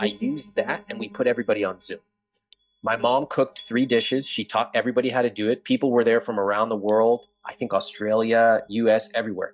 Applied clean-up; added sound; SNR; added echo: neural mask model DeepFilterNet 3.